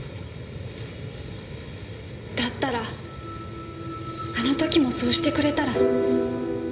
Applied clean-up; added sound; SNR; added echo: none; none; none; reverberation time 0.9 s.